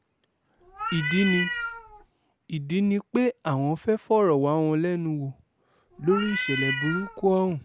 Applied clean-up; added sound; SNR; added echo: none; Meow; 5 dB; none.